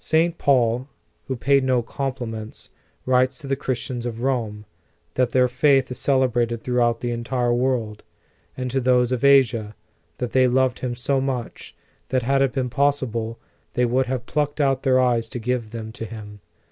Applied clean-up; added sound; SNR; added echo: none; none; none; none.